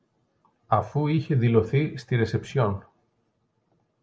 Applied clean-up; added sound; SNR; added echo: none; none; none; none.